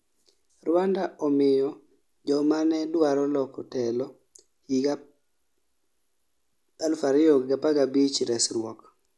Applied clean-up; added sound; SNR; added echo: none; none; none; none.